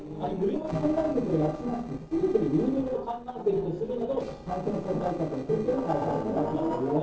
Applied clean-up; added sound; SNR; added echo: neural separator model SepFormer DNS4.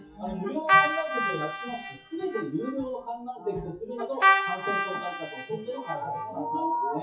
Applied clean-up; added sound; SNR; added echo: classical method WPE with log-MMSE.